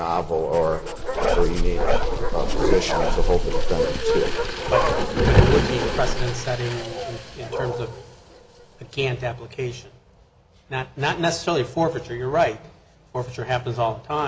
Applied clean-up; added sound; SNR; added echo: none; Bark; -3 dB; none.